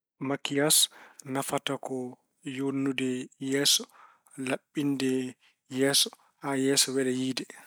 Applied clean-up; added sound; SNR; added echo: none; none; none; none.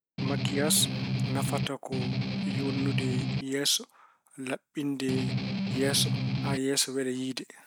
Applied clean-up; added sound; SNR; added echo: none; Strum; -2 dB; none.